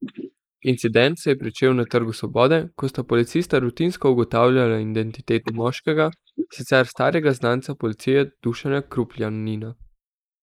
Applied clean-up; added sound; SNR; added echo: neural mask model Resemble Enhance denoiser.